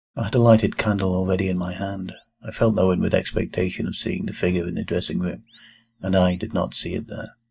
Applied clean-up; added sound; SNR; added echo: neural mask model DeepFilterNet 3.